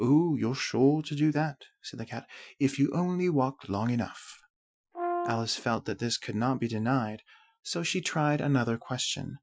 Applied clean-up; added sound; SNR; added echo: classical method Wiener filter.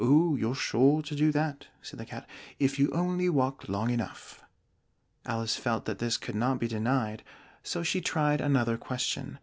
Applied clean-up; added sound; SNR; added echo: none; none; none; none.